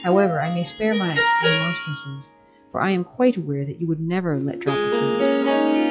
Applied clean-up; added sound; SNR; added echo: classical method log-MMSE.